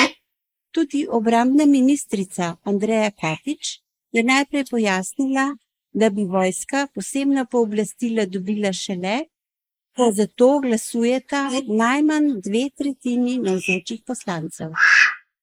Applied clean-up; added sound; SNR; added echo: neural mask model Resemble Enhance denoiser.